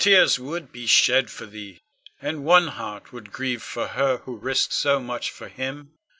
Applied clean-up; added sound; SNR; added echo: none; none; none; none.